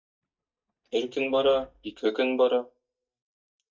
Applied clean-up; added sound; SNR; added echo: neural mask model DeepFilterNet 3.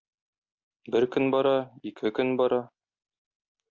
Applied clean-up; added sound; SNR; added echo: none; none; none; none.